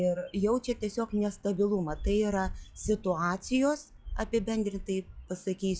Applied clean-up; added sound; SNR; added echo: classical method log-MMSE.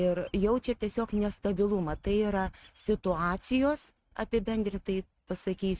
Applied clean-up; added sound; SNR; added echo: neural mask model RNNoise.